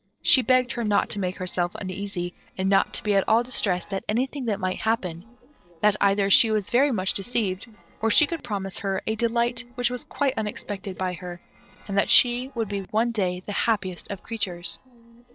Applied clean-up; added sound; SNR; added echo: neural separator model SepFormer DNS4.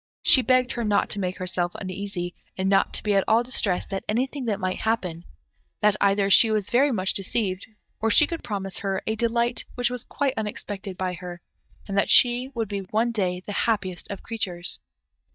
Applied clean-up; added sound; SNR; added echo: neural mask model DeepFilterNet 3.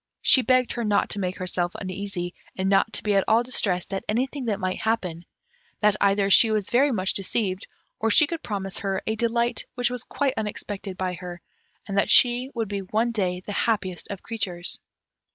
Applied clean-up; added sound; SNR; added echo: none; none; none; none.